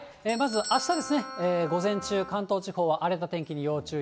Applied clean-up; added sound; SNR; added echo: none; Wind instrument, woodwind instrument + Doorbell; 13 dB; none.